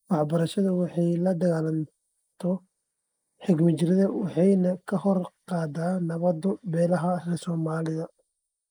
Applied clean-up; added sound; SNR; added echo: neural mask model Resemble Enhance denoiser.